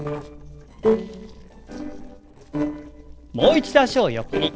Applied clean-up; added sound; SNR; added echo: neural separator model SepFormer DNS4.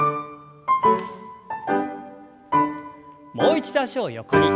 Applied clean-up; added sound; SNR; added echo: none; none; none; none.